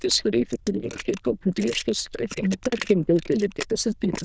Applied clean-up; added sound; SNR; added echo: neural diffusion model UNIVERSE++.